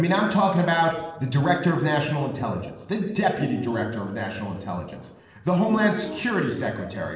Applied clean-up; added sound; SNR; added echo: neural separator model SepFormer DNS4.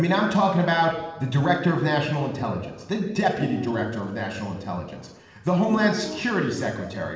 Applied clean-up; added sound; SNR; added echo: none; Piano; 9 dB; reverberation time 1.1 s.